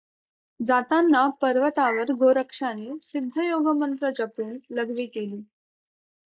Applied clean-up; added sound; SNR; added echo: neural mask model Resemble Enhance denoiser.